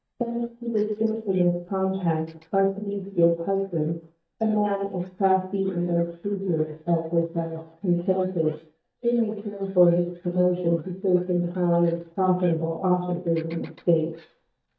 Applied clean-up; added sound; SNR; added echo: neural mask model DeepFilterNet 3.